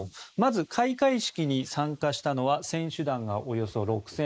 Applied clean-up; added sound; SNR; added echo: neural mask model Resemble Enhance denoiser.